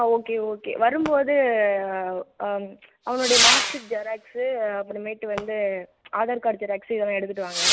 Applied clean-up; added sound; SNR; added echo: none; Whoosh, swoosh, swish / Fireworks; 4 dB; none.